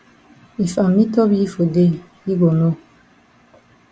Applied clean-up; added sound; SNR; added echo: none; none; none; none.